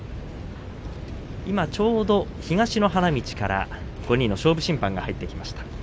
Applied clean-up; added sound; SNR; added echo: none; none; none; none.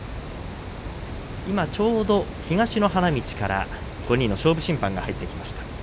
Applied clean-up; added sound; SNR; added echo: none; Water; 15 dB; none.